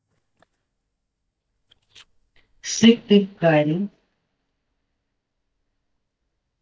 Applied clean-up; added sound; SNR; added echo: neural mask model DeepFilterNet 3.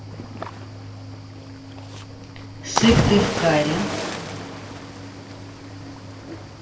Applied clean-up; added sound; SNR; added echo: none; Cricket / Waves, surf; 2 dB; reverberation time 1.8 s.